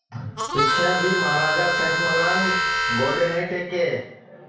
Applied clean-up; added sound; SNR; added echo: none; Harmonica; -2 dB; reverberation time 0.6 s.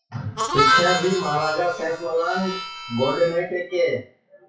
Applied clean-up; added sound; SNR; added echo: classical method WPE with log-MMSE.